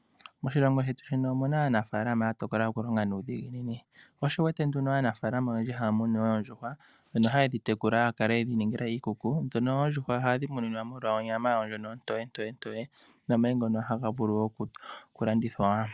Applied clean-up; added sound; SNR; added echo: none; none; none; none.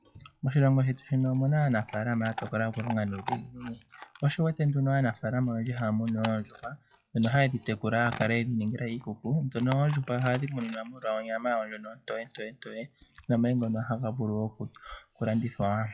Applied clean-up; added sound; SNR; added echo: classical method WPE with log-MMSE.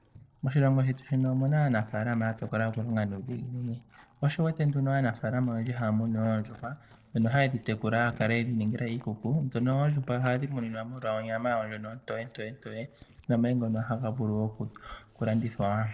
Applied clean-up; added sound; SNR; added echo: neural separator model SepFormer DNS4.